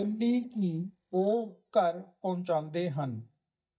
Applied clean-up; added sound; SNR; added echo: neural mask model DeepFilterNet 3.